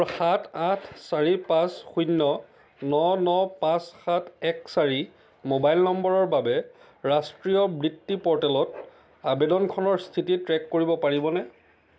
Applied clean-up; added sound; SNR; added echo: none; none; none; none.